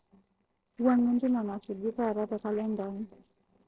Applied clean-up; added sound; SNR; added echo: neural separator model SepFormer DNS4.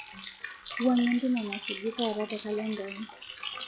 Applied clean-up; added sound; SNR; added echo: classical method log-MMSE.